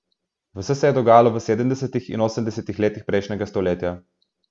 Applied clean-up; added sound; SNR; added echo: none; none; none; none.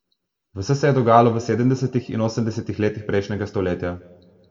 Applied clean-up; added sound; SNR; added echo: none; none; none; reverberation time 0.8 s.